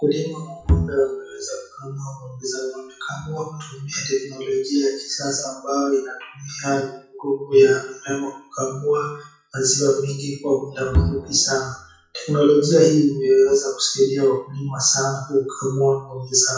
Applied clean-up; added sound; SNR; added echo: classical method WPE with log-MMSE.